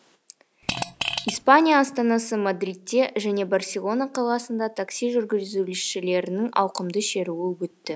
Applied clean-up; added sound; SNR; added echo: none; Fart; 6 dB; none.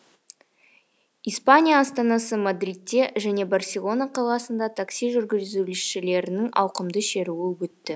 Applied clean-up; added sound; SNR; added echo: none; none; none; none.